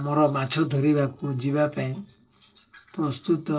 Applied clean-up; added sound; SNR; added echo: neural separator model SepFormer DNS4.